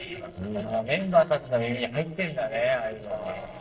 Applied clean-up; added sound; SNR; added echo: neural separator model SepFormer DNS4.